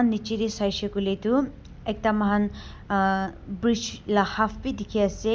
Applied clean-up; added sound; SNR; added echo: none; none; none; none.